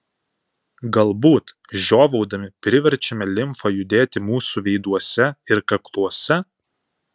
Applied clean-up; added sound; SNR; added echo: none; none; none; none.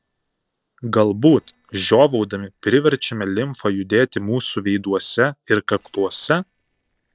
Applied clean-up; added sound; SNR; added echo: neural separator model SepFormer DNS4.